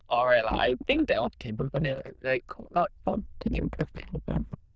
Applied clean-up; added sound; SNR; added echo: neural diffusion model UNIVERSE++.